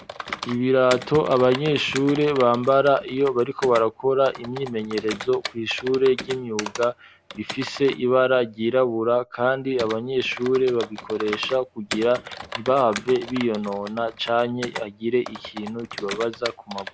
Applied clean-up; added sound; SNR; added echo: none; Computer keyboard; 14 dB; none.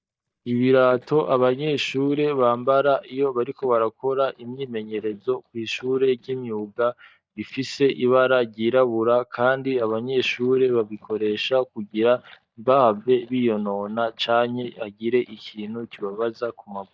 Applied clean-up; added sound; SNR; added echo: neural mask model DeepFilterNet 3.